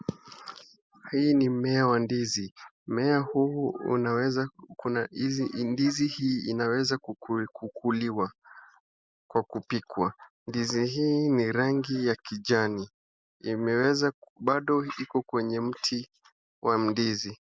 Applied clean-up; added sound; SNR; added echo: none; none; none; none.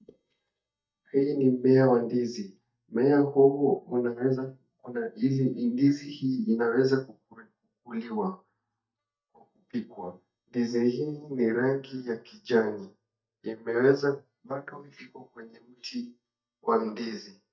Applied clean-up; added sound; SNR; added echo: neural mask model DeepFilterNet 3.